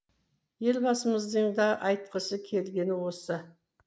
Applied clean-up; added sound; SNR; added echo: none; none; none; none.